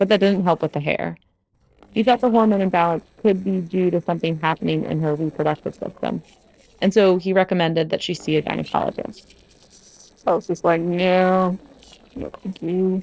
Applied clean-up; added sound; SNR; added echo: neural separator model SepFormer DNS4.